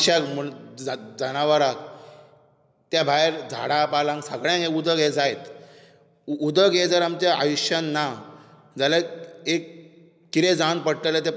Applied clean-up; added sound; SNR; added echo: none; none; none; none.